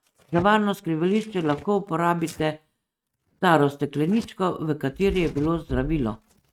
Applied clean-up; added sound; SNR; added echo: neural mask model RNNoise.